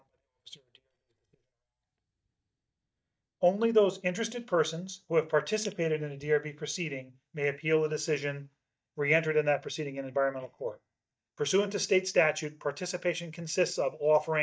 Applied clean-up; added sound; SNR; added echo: neural mask model DeepFilterNet 3.